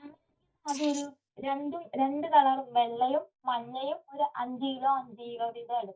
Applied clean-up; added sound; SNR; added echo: neural mask model DeepFilterNet 3.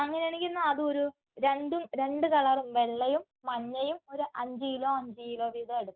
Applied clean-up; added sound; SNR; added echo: none; none; none; none.